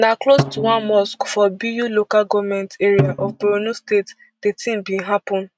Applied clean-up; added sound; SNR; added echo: neural mask model RNNoise.